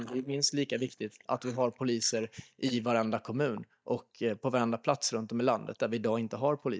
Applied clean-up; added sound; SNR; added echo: neural mask model DeepFilterNet 3.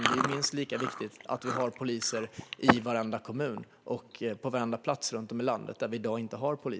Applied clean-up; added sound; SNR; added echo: none; Chewing, mastication; 3 dB; none.